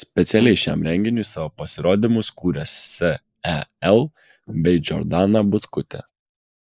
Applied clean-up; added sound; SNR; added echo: neural mask model Resemble Enhance denoiser.